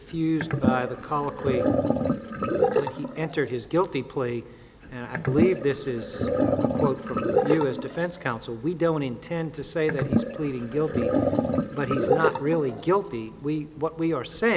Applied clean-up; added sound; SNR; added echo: none; Sink (filling or washing); 0 dB; none.